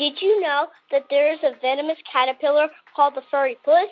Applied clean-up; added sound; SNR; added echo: none; none; none; none.